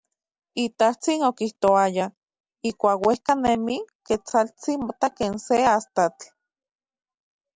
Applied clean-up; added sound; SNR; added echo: none; none; none; none.